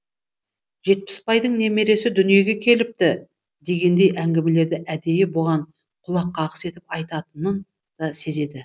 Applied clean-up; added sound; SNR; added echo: none; none; none; none.